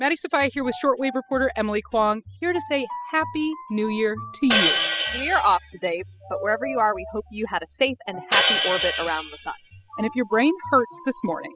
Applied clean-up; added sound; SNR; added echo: classical method spectral subtraction.